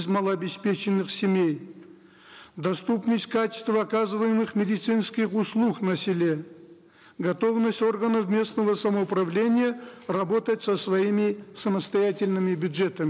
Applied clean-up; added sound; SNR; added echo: none; none; none; none.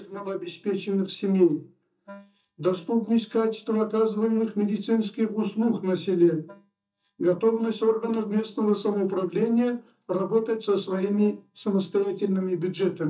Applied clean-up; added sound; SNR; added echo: neural mask model DeepFilterNet 3.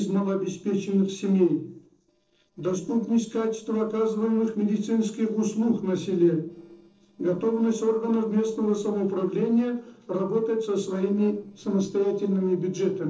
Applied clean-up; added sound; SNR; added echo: neural separator model SepFormer DNS4.